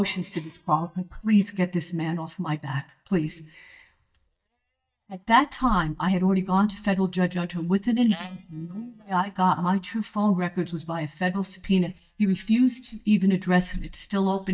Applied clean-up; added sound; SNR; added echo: neural mask model DeepFilterNet 3.